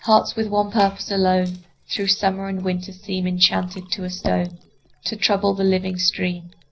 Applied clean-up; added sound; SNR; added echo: neural separator model SepFormer DNS4.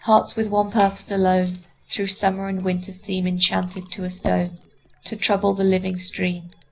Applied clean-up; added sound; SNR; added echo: none; Fill (with liquid) / Glass; 19 dB; reverberation time 0.5 s.